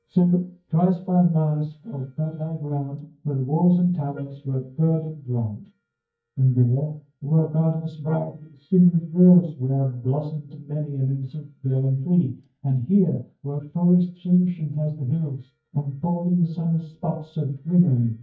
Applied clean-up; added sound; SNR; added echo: neural mask model DeepFilterNet 3.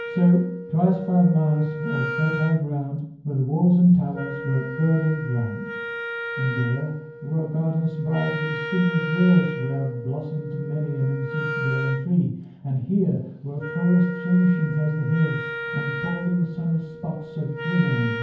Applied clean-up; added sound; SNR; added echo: none; Wind instrument, woodwind instrument; 10 dB; reverberation time 0.9 s.